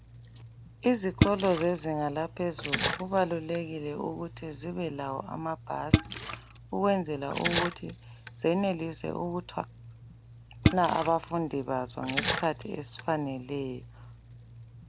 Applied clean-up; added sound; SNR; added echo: none; Splash, splatter; 4 dB; none.